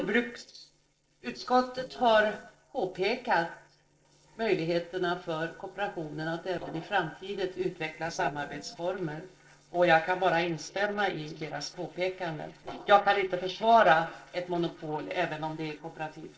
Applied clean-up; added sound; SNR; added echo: neural separator model SepFormer DNS4.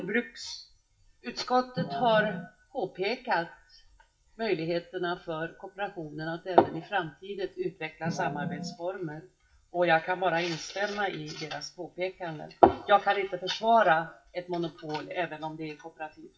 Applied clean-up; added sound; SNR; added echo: classical method WPE with log-MMSE.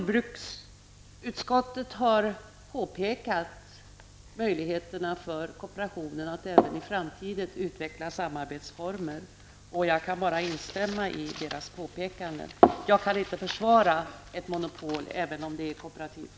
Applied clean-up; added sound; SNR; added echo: none; none; none; none.